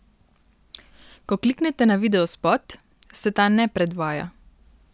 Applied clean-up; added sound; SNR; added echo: none; none; none; none.